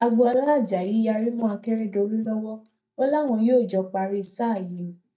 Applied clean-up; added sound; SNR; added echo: neural mask model DeepFilterNet 3.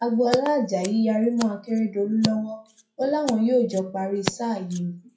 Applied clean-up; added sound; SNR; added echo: classical method WPE with log-MMSE.